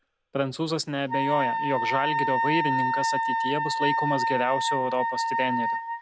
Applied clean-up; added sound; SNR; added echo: none; Wind instrument, woodwind instrument; -2 dB; none.